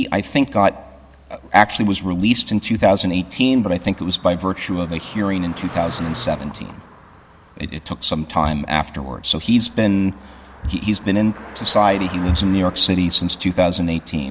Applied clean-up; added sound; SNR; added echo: none; Car passing by; 19 dB; none.